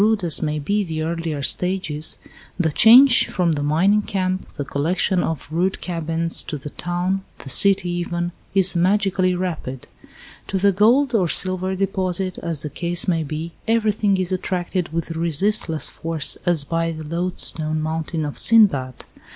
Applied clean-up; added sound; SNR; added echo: none; none; none; none.